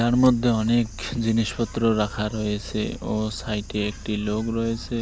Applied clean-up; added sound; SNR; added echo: none; Engine; 15 dB; none.